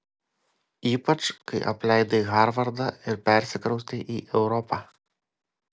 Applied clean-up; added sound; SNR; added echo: none; none; none; none.